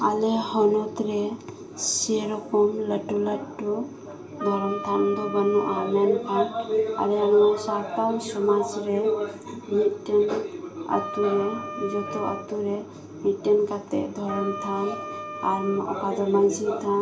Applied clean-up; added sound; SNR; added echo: none; Wind instrument, woodwind instrument; 10 dB; reverberation time 0.4 s.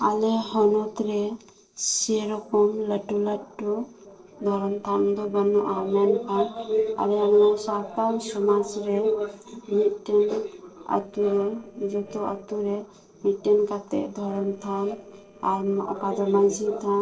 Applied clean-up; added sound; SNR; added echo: neural separator model SepFormer DNS4.